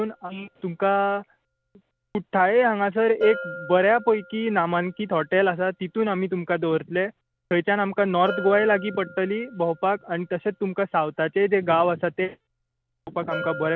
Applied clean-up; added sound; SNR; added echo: none; Bell; 17 dB; none.